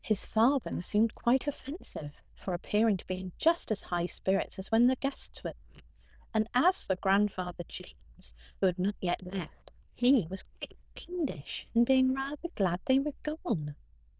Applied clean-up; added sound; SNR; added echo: neural diffusion model UNIVERSE++.